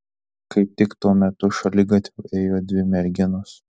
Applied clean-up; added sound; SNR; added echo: none; none; none; none.